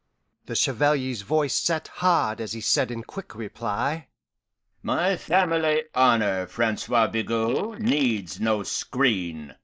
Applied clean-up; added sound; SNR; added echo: neural mask model Resemble Enhance denoiser.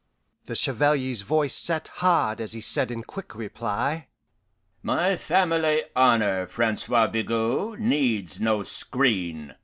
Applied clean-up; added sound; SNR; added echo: none; none; none; none.